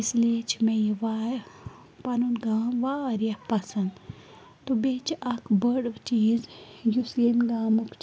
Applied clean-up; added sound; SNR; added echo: none; none; none; none.